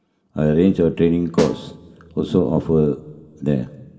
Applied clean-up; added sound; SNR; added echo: none; Snare drum; 11 dB; reverberation time 1.8 s.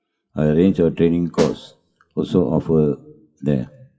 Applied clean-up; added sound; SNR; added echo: classical method WPE with log-MMSE.